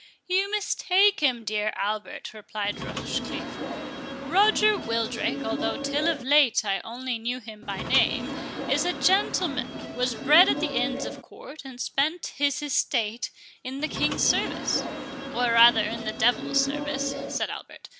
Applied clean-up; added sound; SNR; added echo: none; Subway, metro, underground / Sliding door; 5 dB; none.